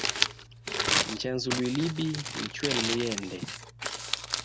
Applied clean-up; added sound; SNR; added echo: none; Crumpling, crinkling; -1 dB; none.